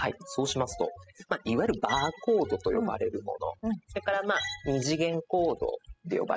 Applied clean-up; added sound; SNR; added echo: classical method spectral subtraction.